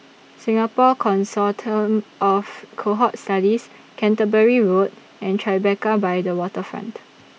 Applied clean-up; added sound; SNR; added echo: none; none; none; none.